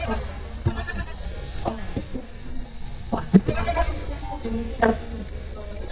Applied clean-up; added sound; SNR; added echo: neural mask model DeepFilterNet 3.